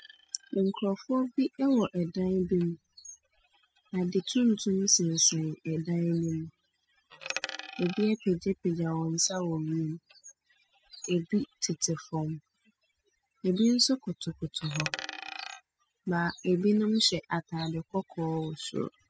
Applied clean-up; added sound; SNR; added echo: classical method spectral subtraction.